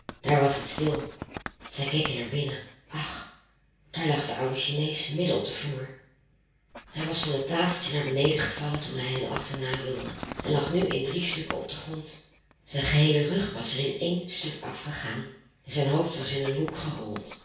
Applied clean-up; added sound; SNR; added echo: none; Writing; 15 dB; reverberation time 0.6 s.